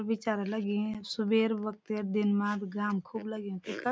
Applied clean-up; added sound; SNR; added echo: none; none; none; none.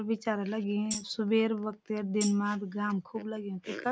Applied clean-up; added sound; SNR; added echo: none; Tambourine; 13 dB; none.